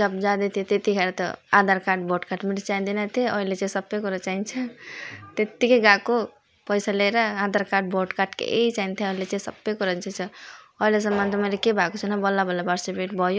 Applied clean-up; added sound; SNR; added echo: none; none; none; none.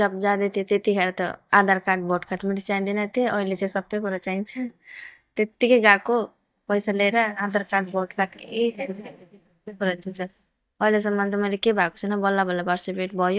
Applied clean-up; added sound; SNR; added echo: neural mask model DeepFilterNet 3.